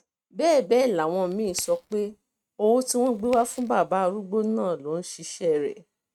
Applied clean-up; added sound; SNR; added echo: neural mask model RNNoise.